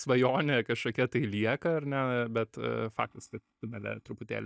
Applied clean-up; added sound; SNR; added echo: neural mask model DeepFilterNet 3.